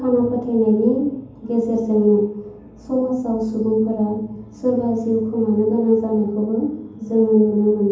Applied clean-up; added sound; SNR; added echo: none; none; none; reverberation time 0.8 s.